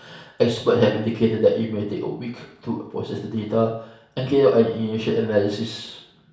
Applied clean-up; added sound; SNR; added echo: none; none; none; reverberation time 0.6 s.